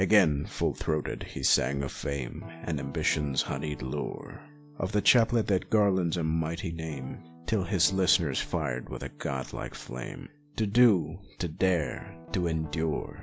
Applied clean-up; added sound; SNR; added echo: none; Guitar; 20 dB; none.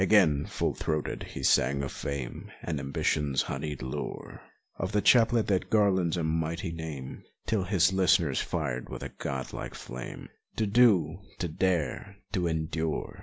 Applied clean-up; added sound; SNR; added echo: none; none; none; none.